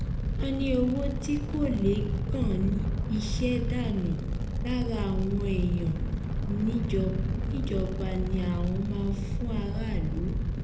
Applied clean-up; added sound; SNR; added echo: none; Fire; -2 dB; reverberation time 0.7 s.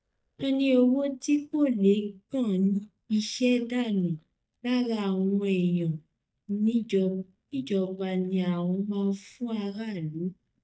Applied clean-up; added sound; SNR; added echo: neural mask model DeepFilterNet 3.